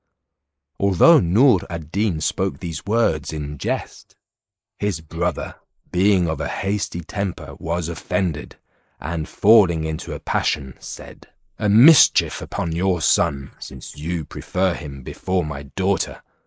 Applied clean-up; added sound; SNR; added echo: neural mask model Resemble Enhance denoiser.